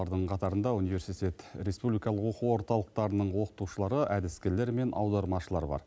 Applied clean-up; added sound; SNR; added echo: none; none; none; none.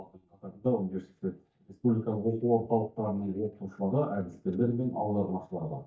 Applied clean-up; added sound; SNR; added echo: neural mask model DeepFilterNet 3.